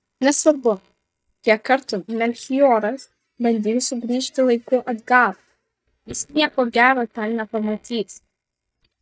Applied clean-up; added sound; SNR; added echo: neural mask model DeepFilterNet 3.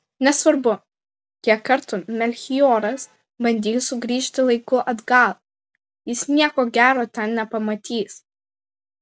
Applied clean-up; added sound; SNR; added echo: none; none; none; none.